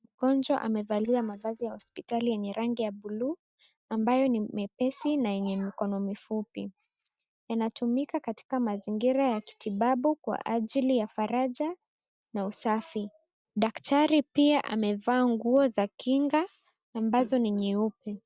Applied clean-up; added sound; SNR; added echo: neural mask model DeepFilterNet 3.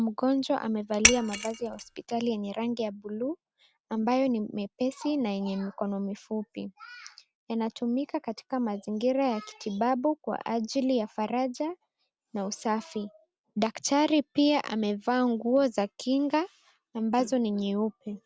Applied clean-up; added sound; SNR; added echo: none; Shatter; -1 dB; none.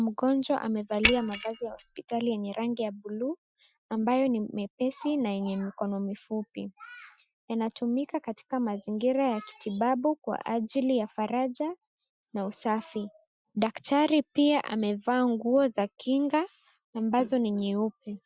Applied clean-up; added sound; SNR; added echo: classical method Wiener filter.